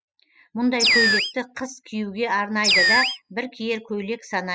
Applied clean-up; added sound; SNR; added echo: classical method spectral subtraction.